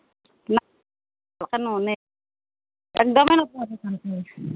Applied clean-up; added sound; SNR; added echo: none; none; none; none.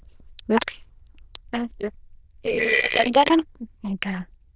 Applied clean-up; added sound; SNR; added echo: neural diffusion model UNIVERSE++.